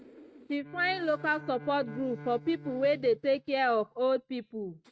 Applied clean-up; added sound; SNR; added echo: neural mask model RNNoise.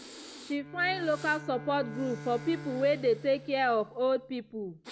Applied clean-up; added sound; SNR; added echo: none; Breathing + Bowed string instrument; 14 dB; none.